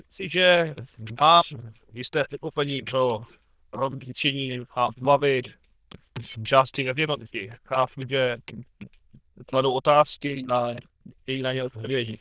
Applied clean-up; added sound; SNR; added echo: neural diffusion model UNIVERSE++.